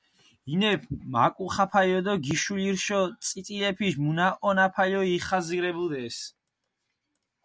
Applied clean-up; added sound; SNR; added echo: none; none; none; none.